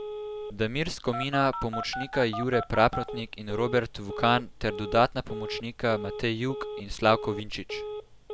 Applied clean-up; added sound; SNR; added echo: none; Telephone; 9 dB; none.